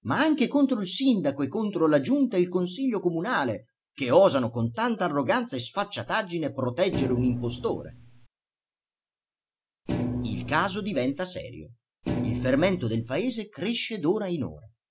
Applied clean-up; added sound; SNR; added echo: none; Thump, thud; 5 dB; none.